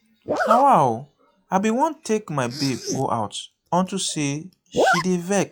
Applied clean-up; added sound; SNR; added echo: classical method log-MMSE.